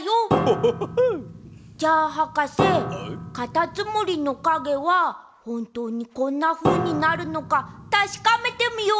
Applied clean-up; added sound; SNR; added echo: none; Piano; 5 dB; none.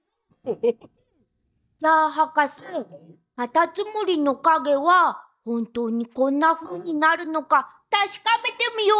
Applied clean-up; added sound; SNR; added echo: neural mask model DeepFilterNet 3.